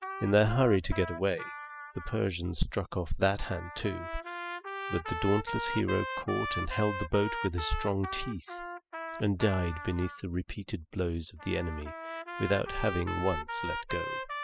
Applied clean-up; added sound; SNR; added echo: classical method spectral subtraction.